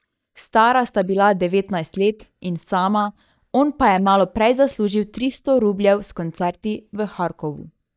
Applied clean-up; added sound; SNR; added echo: neural mask model DeepFilterNet 3.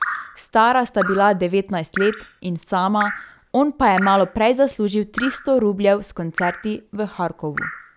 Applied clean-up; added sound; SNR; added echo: none; Drip; 11 dB; none.